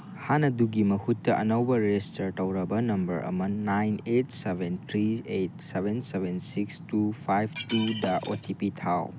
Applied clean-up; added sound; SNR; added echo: none; Shatter; 11 dB; none.